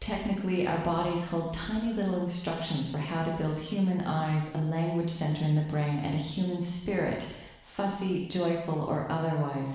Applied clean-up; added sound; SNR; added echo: none; none; none; reverberation time 0.9 s.